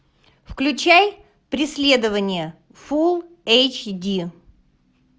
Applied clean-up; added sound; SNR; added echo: none; none; none; none.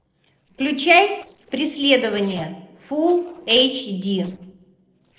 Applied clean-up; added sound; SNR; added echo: neural separator model SepFormer DNS4.